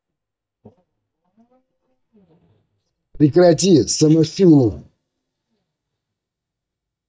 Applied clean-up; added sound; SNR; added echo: neural mask model DeepFilterNet 3.